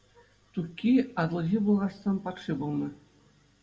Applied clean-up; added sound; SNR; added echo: none; none; none; reverberation time 0.6 s.